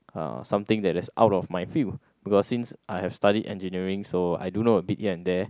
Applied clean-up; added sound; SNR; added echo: none; none; none; none.